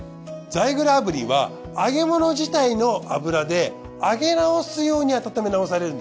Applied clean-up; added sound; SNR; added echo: none; none; none; none.